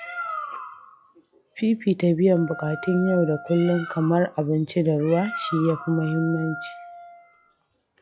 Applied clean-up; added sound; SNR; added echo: classical method log-MMSE.